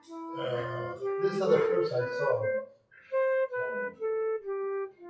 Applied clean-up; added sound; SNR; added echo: classical method WPE with log-MMSE.